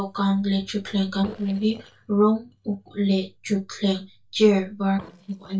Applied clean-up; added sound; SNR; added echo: neural mask model DeepFilterNet 3.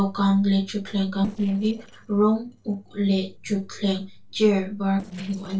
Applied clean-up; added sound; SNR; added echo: neural separator model SepFormer DNS4.